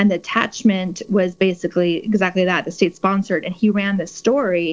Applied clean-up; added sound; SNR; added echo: neural separator model SepFormer DNS4.